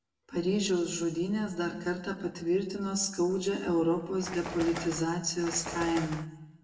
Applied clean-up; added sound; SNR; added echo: none; Bird; 9 dB; reverberation time 0.8 s.